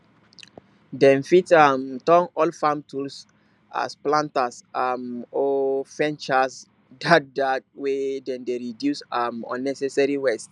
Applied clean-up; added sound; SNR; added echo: none; none; none; none.